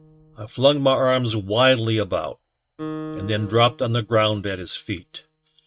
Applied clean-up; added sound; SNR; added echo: neural mask model RNNoise.